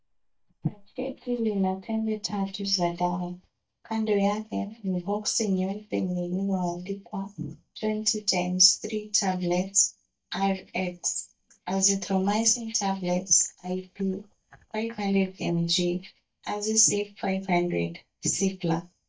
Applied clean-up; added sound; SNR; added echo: neural mask model DeepFilterNet 3.